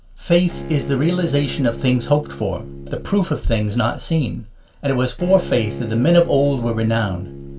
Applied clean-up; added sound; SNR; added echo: none; Bowed string instrument; 13 dB; reverberation time 0.2 s.